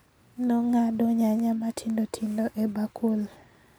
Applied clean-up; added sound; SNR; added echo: none; none; none; none.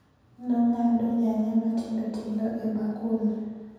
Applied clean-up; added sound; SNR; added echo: none; none; none; reverberation time 1.2 s.